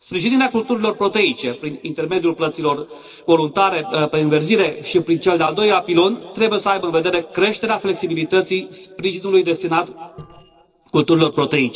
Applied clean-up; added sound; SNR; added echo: neural separator model SepFormer DNS4.